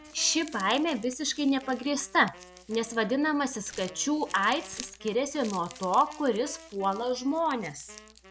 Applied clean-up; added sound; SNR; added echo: none; Crumpling, crinkling + Wind instrument, woodwind instrument; 19 dB; none.